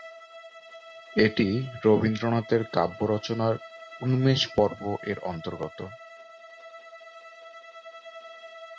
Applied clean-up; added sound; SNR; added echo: none; Bowed string instrument; 17 dB; none.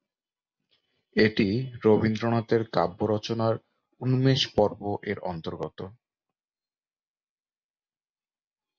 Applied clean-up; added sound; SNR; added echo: none; none; none; none.